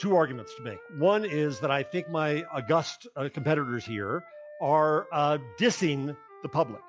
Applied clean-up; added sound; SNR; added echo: classical method log-MMSE.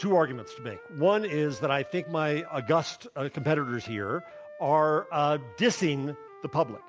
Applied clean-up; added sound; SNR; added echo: none; Wind instrument, woodwind instrument; 19 dB; none.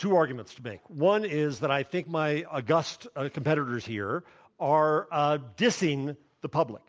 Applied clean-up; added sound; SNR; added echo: none; none; none; none.